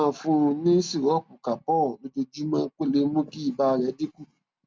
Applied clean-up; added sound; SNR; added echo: none; none; none; none.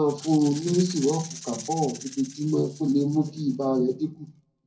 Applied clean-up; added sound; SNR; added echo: none; Rattle (instrument); 17 dB; reverberation time 0.4 s.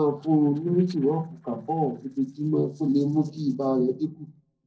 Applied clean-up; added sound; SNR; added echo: neural separator model SepFormer DNS4.